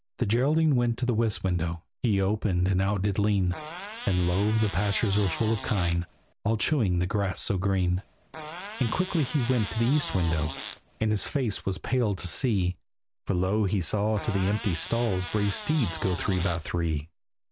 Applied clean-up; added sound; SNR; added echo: none; Fart; 13 dB; none.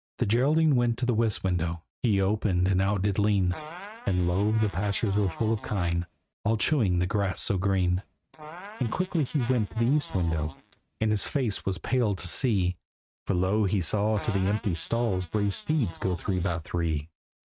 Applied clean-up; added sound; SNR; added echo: neural mask model RNNoise.